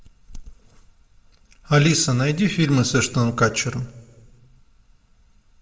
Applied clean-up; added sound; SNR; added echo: none; none; none; reverberation time 0.4 s.